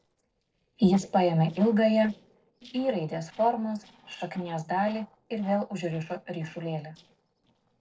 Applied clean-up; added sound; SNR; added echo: neural separator model SepFormer DNS4.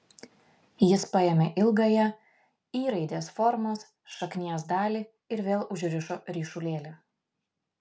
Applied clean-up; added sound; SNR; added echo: none; none; none; none.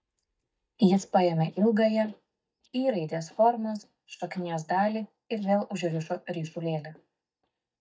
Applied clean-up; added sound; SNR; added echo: neural mask model DeepFilterNet 3.